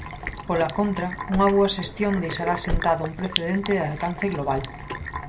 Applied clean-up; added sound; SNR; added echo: none; Sink (filling or washing) + Car; 7 dB; none.